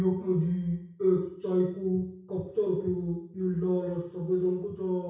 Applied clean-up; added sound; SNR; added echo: none; none; none; reverberation time 0.6 s.